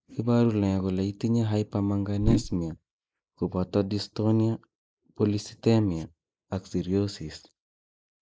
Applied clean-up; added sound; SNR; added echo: neural mask model Resemble Enhance denoiser.